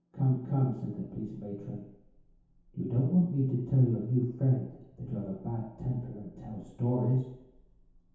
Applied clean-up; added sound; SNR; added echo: none; none; none; reverberation time 0.8 s.